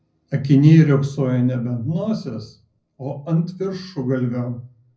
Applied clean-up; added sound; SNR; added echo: none; none; none; reverberation time 0.4 s.